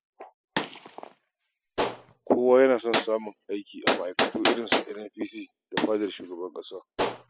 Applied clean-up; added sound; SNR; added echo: classical method spectral subtraction.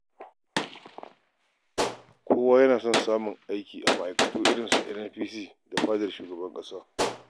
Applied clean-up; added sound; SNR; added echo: none; Gunshot, gunfire; 3 dB; none.